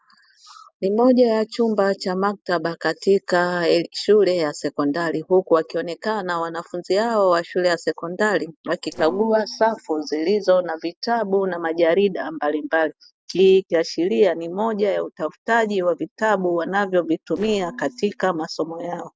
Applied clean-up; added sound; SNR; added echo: neural separator model SepFormer DNS4.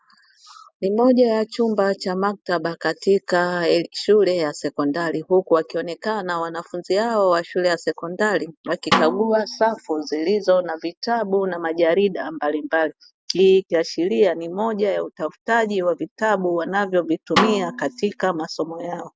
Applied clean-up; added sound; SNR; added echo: none; Snare drum; 6 dB; none.